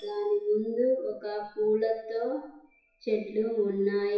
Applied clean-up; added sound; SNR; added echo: classical method WPE with log-MMSE.